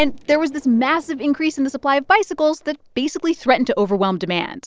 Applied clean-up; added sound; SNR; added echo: neural separator model SepFormer DNS4.